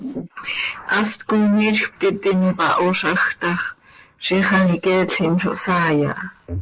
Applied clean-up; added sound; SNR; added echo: neural mask model Resemble Enhance denoiser.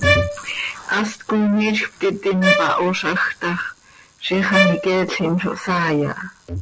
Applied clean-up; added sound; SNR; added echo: none; Bowed string instrument; 2 dB; none.